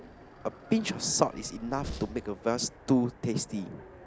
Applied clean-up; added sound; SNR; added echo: none; Train + Train; 15 dB; none.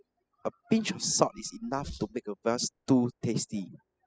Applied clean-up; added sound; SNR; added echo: classical method spectral subtraction.